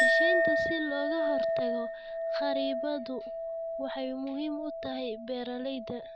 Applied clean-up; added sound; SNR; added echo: none; Chink, clink; -5 dB; none.